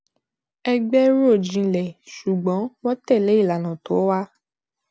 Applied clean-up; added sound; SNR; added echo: none; none; none; none.